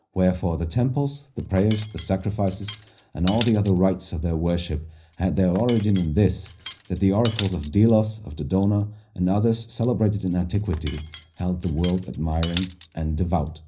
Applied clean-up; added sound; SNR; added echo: none; Cutlery, silverware; 10 dB; reverberation time 0.5 s.